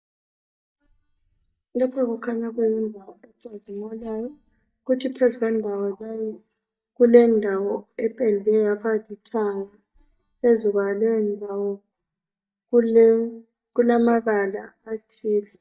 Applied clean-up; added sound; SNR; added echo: neural mask model DeepFilterNet 3.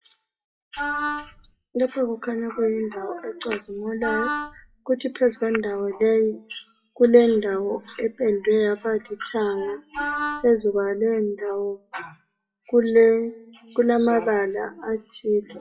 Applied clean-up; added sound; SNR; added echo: classical method WPE with log-MMSE.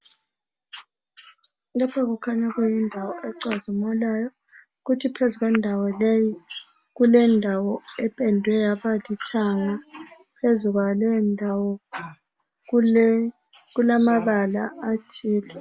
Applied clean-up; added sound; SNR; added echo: none; none; none; none.